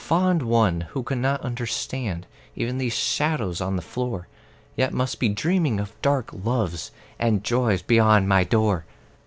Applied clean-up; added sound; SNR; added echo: none; none; none; none.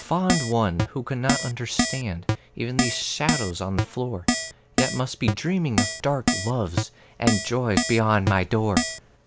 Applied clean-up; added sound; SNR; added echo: none; Keyboard (musical); 2 dB; none.